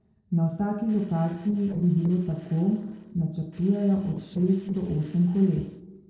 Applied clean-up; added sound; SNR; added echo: neural separator model SepFormer DNS4.